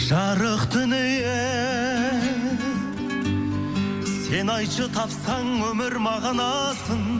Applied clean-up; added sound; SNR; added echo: none; none; none; none.